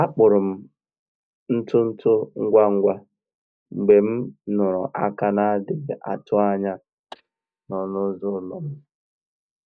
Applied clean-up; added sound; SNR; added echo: neural mask model DeepFilterNet 3.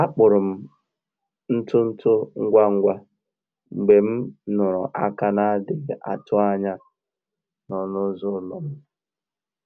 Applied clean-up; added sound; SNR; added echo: none; none; none; none.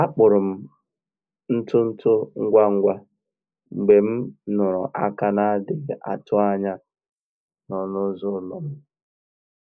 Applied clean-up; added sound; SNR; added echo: neural mask model Resemble Enhance denoiser.